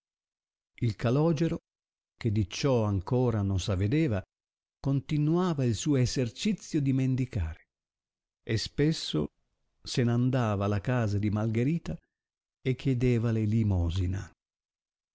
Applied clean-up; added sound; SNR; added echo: none; none; none; none.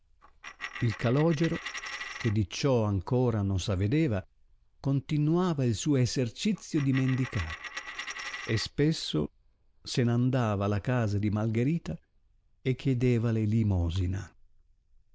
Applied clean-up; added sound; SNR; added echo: neural diffusion model UNIVERSE++.